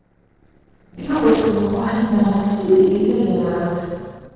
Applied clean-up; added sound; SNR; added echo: neural separator model SepFormer DNS4.